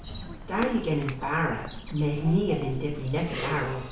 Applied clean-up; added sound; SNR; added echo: none; Bird vocalization, bird call, bird song; 9 dB; reverberation time 0.6 s.